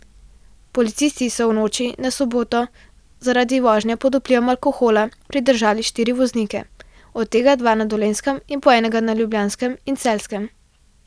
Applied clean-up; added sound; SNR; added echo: none; none; none; none.